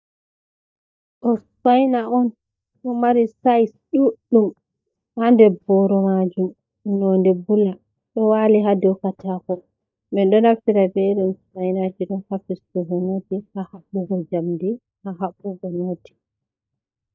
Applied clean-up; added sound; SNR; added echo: neural mask model DeepFilterNet 3.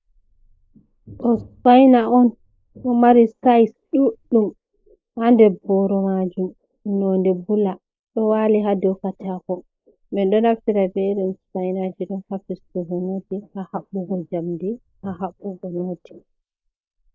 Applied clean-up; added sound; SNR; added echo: neural mask model Resemble Enhance denoiser.